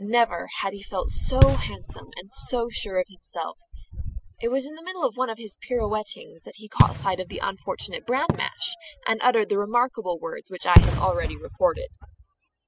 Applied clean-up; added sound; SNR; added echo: classical method spectral subtraction.